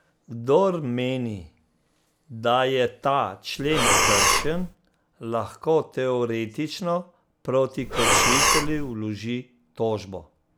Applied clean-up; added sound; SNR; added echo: none; Breathing; -5 dB; none.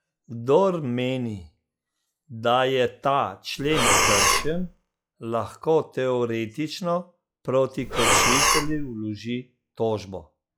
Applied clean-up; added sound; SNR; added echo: classical method log-MMSE.